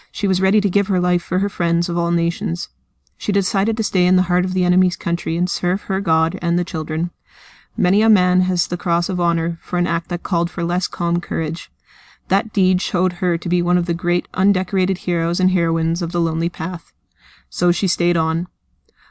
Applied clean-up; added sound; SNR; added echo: none; none; none; none.